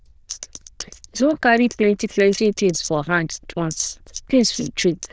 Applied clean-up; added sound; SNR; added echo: neural diffusion model UNIVERSE++.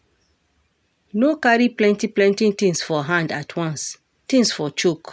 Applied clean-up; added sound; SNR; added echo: none; none; none; none.